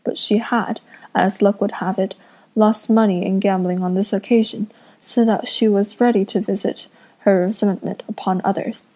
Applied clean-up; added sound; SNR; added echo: none; none; none; none.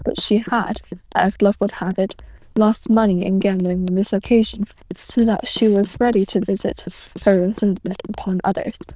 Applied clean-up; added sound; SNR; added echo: neural diffusion model UNIVERSE++.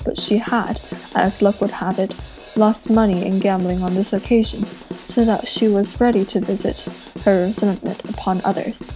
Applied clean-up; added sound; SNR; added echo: none; Drum / Drum kit; 14 dB; none.